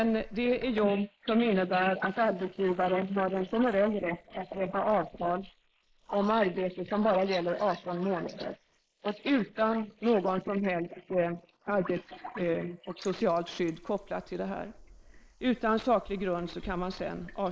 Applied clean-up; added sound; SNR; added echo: neural mask model Resemble Enhance denoiser.